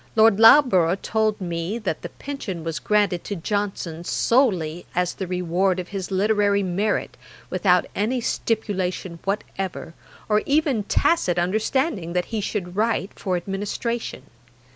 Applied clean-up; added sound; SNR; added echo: none; none; none; none.